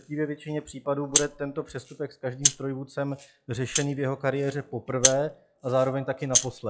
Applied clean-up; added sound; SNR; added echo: classical method log-MMSE.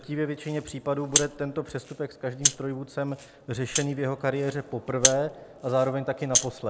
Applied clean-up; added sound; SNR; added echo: none; Rattle (instrument); 2 dB; none.